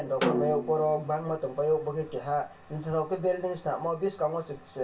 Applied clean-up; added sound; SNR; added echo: none; Snare drum; 6 dB; reverberation time 0.2 s.